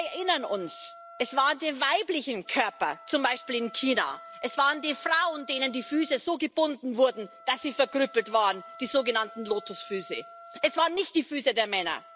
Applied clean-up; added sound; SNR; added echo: none; Wind instrument, woodwind instrument; 20 dB; none.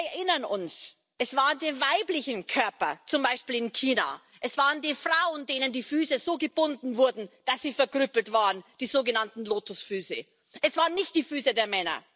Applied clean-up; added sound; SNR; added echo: none; none; none; none.